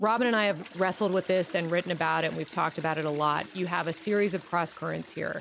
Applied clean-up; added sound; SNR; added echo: none; Toilet flush; 19 dB; none.